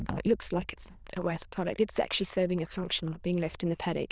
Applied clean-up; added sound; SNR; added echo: neural diffusion model UNIVERSE++.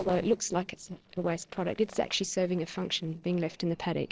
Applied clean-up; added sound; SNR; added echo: neural separator model SepFormer DNS4.